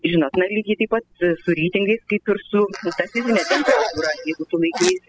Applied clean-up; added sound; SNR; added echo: classical method spectral subtraction.